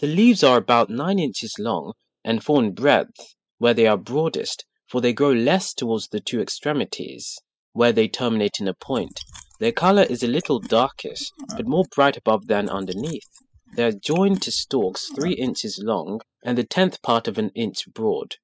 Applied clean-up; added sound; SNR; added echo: classical method spectral subtraction.